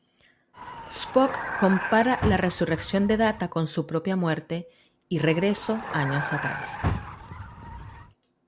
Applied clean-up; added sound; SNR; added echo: none; Vehicle; 6 dB; none.